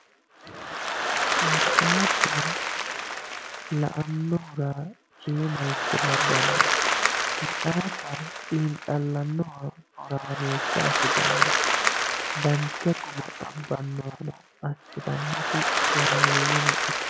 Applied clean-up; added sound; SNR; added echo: none; Applause; -4 dB; none.